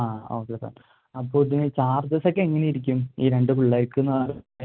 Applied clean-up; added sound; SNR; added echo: none; none; none; none.